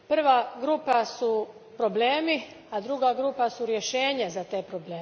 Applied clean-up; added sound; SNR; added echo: none; none; none; none.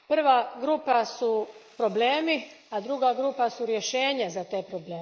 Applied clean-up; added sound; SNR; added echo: neural mask model Resemble Enhance denoiser.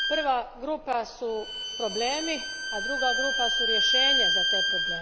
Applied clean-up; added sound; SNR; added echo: none; Bowed string instrument; -4 dB; none.